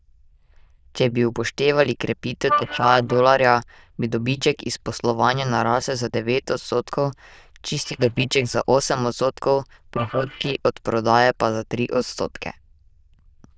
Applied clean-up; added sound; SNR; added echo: neural diffusion model UNIVERSE++.